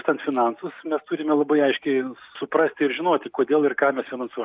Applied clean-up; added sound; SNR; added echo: none; none; none; none.